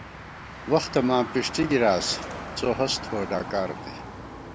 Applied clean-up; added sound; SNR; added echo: none; Motor vehicle (road); 10 dB; none.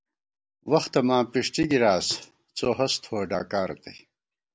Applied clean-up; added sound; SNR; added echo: none; none; none; none.